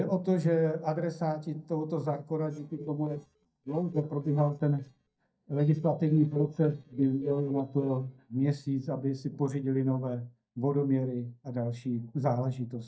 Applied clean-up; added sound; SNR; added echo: neural mask model DeepFilterNet 3.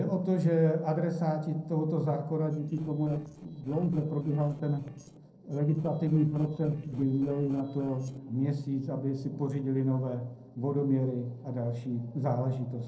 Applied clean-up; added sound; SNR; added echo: neural separator model SepFormer DNS4.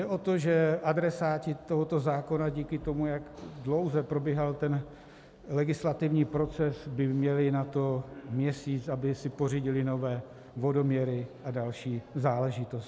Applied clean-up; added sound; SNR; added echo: none; none; none; none.